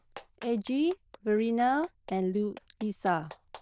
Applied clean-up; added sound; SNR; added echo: neural diffusion model UNIVERSE++.